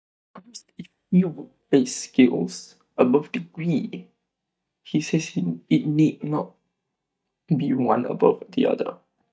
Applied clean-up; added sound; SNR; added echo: neural mask model DeepFilterNet 3.